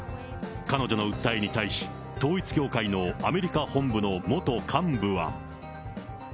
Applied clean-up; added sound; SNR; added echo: none; none; none; none.